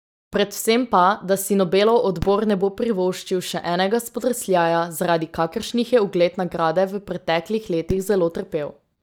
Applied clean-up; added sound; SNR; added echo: neural mask model DeepFilterNet 3.